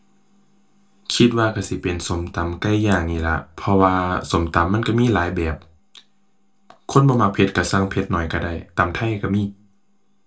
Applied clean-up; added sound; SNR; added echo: none; none; none; reverberation time 0.2 s.